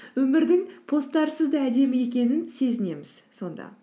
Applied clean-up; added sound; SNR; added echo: none; none; none; none.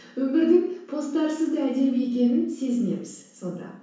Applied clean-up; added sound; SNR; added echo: none; none; none; reverberation time 0.7 s.